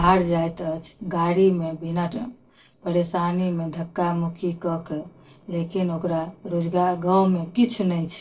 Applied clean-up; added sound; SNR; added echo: neural separator model SepFormer DNS4.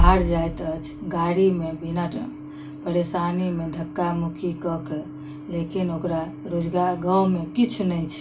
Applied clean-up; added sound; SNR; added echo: none; Bass drum; 7 dB; reverberation time 0.2 s.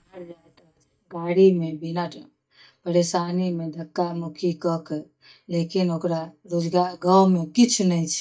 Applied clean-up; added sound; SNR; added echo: neural mask model DeepFilterNet 3.